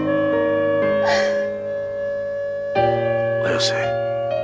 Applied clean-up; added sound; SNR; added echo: none; Wind instrument, woodwind instrument; -3 dB; none.